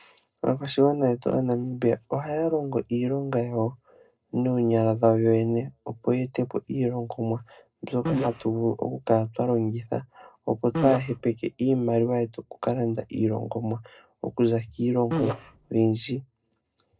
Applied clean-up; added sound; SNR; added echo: neural separator model SepFormer DNS4.